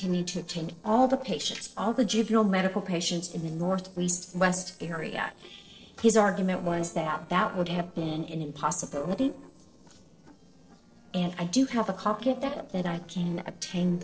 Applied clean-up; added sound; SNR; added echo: neural separator model SepFormer DNS4.